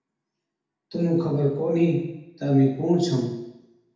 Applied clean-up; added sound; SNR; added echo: none; none; none; reverberation time 0.8 s.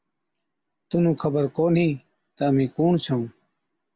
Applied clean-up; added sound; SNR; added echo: none; none; none; none.